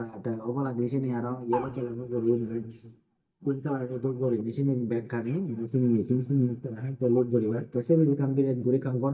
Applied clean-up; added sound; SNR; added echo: neural mask model DeepFilterNet 3.